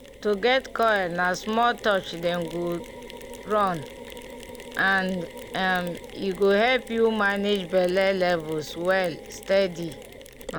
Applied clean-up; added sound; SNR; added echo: none; Mechanisms; 15 dB; none.